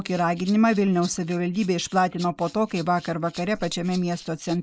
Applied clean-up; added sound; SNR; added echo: neural mask model Resemble Enhance denoiser.